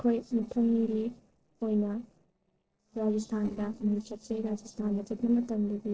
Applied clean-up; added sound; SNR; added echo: neural separator model SepFormer DNS4.